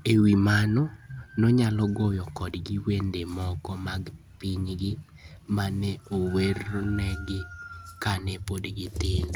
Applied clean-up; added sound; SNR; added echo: none; none; none; none.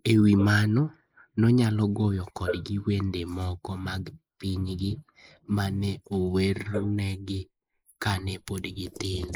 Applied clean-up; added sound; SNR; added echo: neural mask model Resemble Enhance denoiser.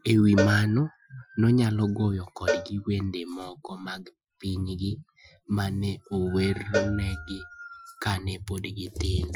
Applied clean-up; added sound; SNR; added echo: classical method Wiener filter.